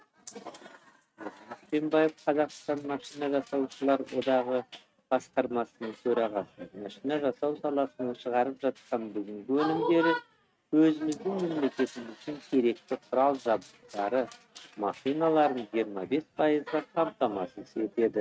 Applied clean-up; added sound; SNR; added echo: neural mask model RNNoise.